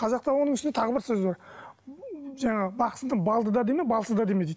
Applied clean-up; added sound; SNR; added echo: none; none; none; none.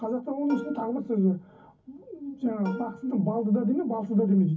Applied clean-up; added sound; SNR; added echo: none; Plucked string instrument; 18 dB; reverberation time 0.3 s.